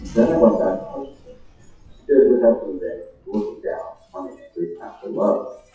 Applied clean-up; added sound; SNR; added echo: classical method WPE with log-MMSE.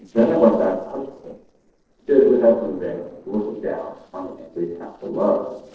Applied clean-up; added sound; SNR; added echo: neural separator model SepFormer DNS4.